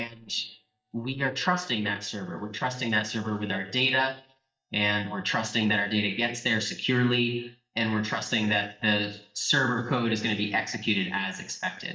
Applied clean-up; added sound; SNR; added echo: neural mask model DeepFilterNet 3.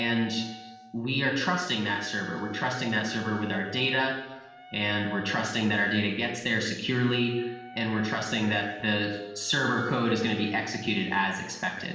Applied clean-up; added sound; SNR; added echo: none; Wind instrument, woodwind instrument; 19 dB; reverberation time 1.1 s.